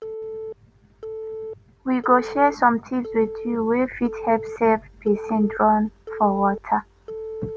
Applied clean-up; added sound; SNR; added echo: none; Telephone; 12 dB; none.